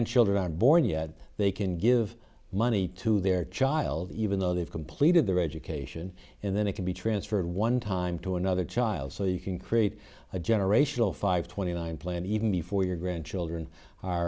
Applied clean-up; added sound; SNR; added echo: none; none; none; none.